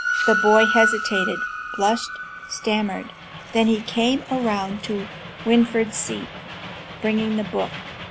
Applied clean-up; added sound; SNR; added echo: none; Train; 5 dB; none.